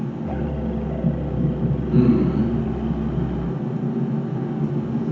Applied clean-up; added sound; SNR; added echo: none; Musical instrument; 9 dB; reverberation time 0.9 s.